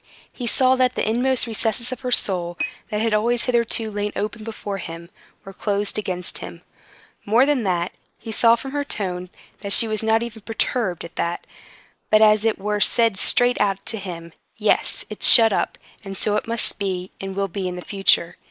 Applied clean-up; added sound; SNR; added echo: neural mask model Resemble Enhance denoiser.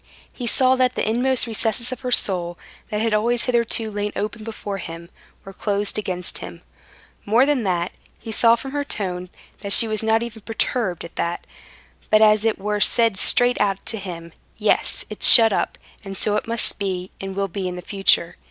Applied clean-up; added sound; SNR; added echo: none; none; none; none.